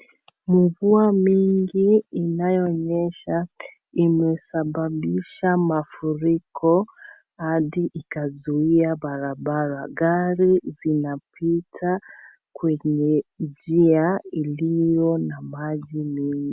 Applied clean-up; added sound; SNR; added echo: none; none; none; none.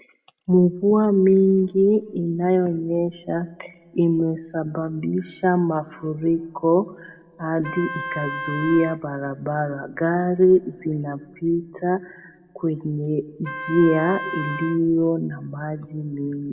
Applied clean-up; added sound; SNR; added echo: none; Wind instrument, woodwind instrument; 11 dB; reverberation time 1.8 s.